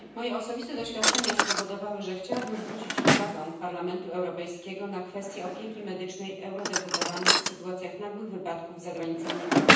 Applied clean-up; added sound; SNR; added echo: none; Drawer open or close; -5 dB; reverberation time 0.9 s.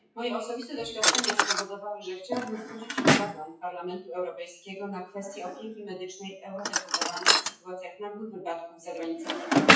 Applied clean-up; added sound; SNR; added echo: classical method WPE with log-MMSE.